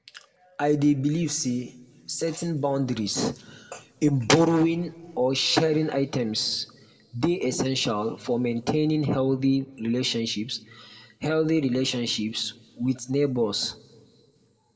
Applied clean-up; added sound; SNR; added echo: none; none; none; reverberation time 0.2 s.